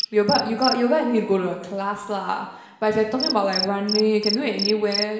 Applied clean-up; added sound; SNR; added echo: none; Cricket; 8 dB; reverberation time 1.0 s.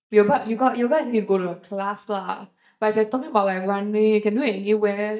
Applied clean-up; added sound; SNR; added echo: neural mask model DeepFilterNet 3.